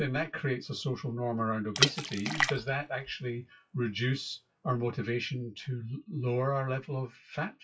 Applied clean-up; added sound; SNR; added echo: classical method WPE with log-MMSE.